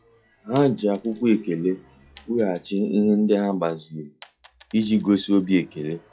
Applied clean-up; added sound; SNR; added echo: classical method log-MMSE.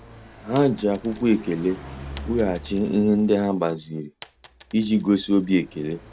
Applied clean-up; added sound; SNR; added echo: none; Car passing by + Coin (dropping); 18 dB; none.